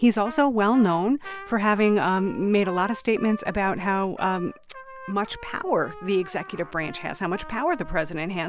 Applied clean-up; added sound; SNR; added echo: none; Trumpet; 18 dB; none.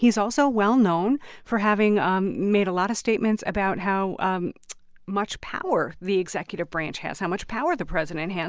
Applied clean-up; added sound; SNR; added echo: none; none; none; none.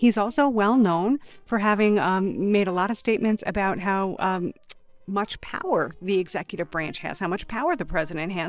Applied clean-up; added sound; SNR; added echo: neural separator model SepFormer DNS4.